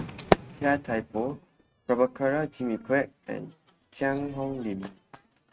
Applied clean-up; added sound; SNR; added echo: neural mask model RNNoise.